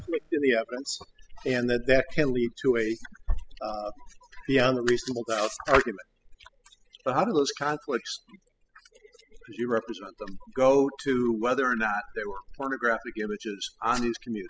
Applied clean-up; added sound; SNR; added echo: classical method spectral subtraction.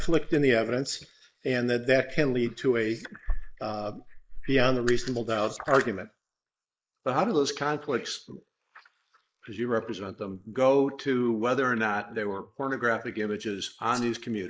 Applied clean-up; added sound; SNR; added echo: neural mask model Resemble Enhance denoiser.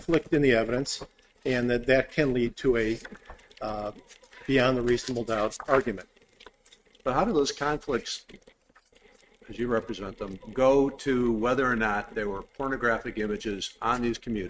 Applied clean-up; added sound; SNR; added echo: neural mask model RNNoise.